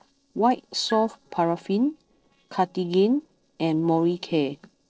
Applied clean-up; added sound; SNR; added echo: neural separator model SepFormer DNS4.